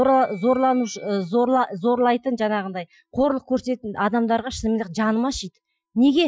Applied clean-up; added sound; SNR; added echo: classical method Wiener filter.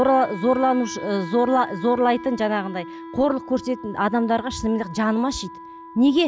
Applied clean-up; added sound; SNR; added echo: none; Wind instrument, woodwind instrument; 15 dB; none.